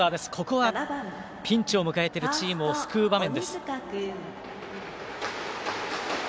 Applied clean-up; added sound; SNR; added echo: none; none; none; none.